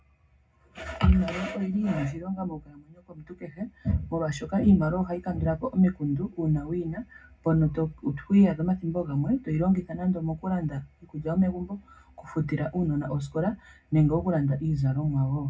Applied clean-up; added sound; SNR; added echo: none; none; none; reverberation time 0.4 s.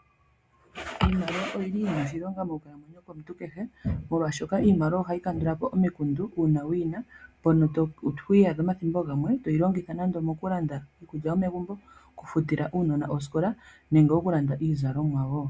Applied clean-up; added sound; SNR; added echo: none; none; none; none.